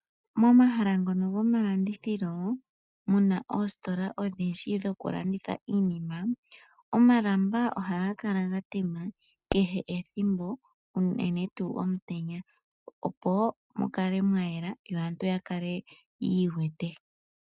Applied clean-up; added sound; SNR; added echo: neural mask model RNNoise.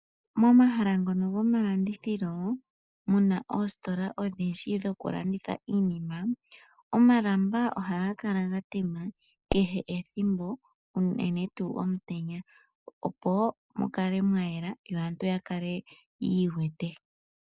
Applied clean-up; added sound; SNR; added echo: neural mask model Resemble Enhance denoiser.